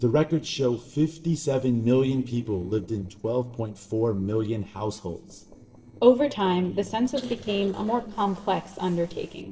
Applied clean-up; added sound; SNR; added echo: neural separator model SepFormer DNS4.